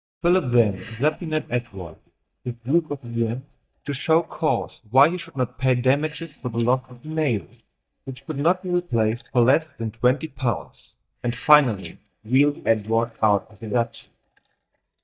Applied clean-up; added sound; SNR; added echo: neural mask model DeepFilterNet 3.